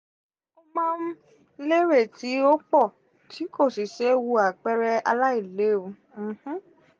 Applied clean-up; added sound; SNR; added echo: none; none; none; none.